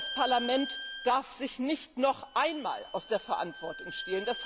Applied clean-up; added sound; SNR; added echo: none; Bowed string instrument; 10 dB; none.